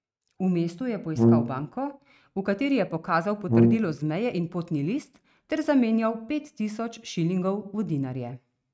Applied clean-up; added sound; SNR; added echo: neural mask model RNNoise.